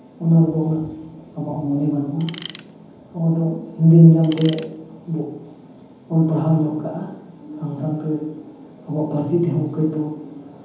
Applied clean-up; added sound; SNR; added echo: none; Tools; 18 dB; reverberation time 0.9 s.